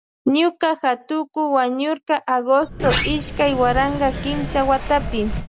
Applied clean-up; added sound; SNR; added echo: none; Sliding door; 6 dB; none.